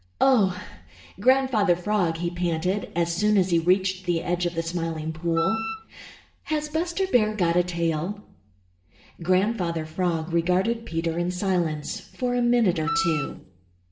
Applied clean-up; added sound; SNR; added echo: none; Wind instrument, woodwind instrument; 5 dB; reverberation time 0.5 s.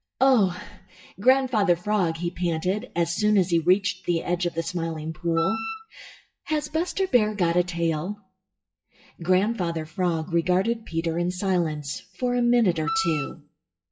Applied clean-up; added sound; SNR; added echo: classical method WPE with log-MMSE.